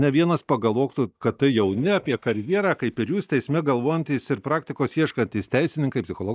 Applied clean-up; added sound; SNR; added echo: neural mask model DeepFilterNet 3.